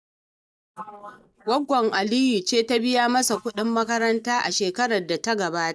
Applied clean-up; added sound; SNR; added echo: neural mask model DeepFilterNet 3.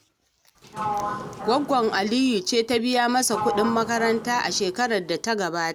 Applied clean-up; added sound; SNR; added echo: none; Sliding door; 9 dB; none.